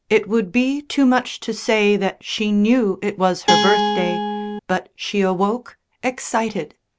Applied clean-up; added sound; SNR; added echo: none; Guitar; -1 dB; none.